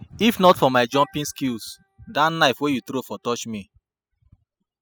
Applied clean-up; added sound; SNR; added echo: classical method spectral subtraction.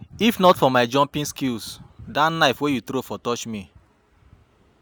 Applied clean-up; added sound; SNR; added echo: none; none; none; none.